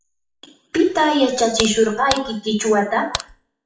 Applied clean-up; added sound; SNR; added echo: classical method WPE with log-MMSE.